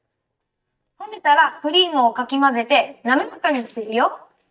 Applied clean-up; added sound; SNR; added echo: neural mask model DeepFilterNet 3.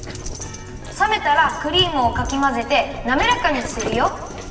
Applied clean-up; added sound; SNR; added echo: none; Dog; 10 dB; reverberation time 1.4 s.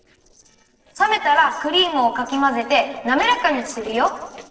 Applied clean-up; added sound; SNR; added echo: neural separator model SepFormer DNS4.